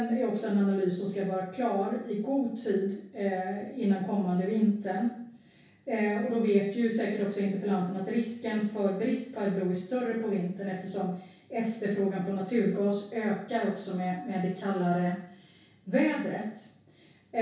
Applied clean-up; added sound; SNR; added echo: none; none; none; reverberation time 0.6 s.